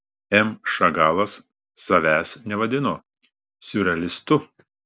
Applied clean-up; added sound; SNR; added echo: none; none; none; none.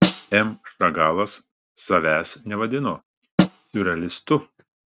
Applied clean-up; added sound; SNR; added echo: neural mask model RNNoise.